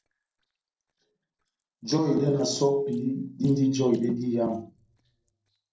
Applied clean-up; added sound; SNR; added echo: neural separator model SepFormer DNS4.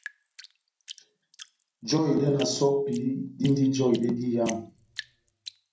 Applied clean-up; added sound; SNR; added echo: none; Drip; 19 dB; reverberation time 0.2 s.